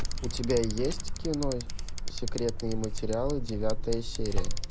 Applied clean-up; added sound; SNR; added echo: none; Bicycle; -3 dB; none.